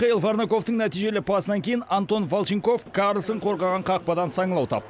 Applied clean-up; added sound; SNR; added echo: none; none; none; none.